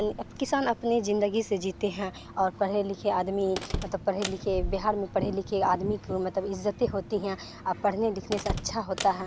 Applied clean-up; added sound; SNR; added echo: none; Slam; 11 dB; none.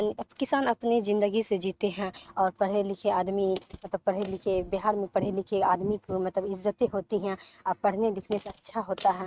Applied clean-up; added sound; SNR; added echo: neural mask model RNNoise.